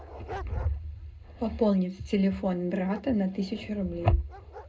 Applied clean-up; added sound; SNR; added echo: none; Dog; 19 dB; reverberation time 0.2 s.